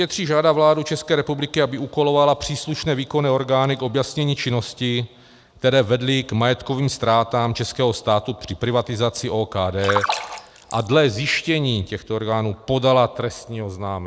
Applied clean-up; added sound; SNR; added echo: none; Splash, splatter; 6 dB; none.